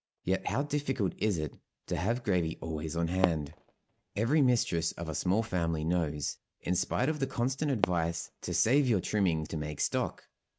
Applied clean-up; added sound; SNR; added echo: neural mask model RNNoise.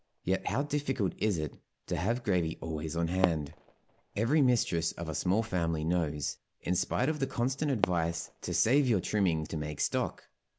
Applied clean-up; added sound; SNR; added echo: none; Fireworks; 14 dB; none.